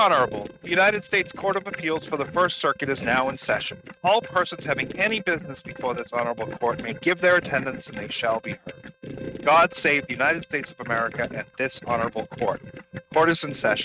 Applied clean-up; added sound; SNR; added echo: neural mask model RNNoise.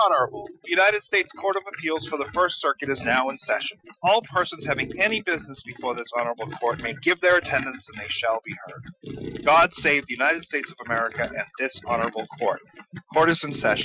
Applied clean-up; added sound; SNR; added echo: classical method Wiener filter.